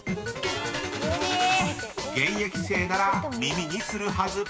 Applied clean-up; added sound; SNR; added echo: none; Electric guitar; 12 dB; none.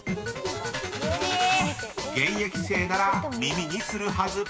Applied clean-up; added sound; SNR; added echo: none; none; none; none.